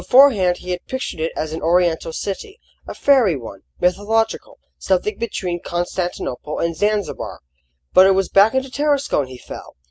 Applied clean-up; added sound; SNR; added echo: none; none; none; none.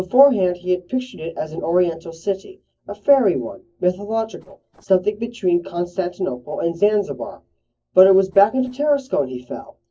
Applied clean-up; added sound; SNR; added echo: neural separator model SepFormer DNS4.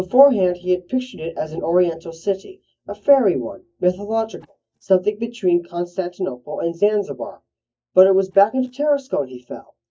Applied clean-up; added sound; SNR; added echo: neural mask model DeepFilterNet 3.